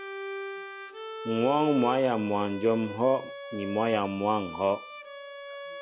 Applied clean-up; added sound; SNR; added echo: none; Bowed string instrument; 10 dB; none.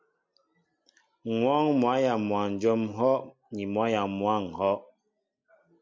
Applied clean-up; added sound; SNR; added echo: none; none; none; none.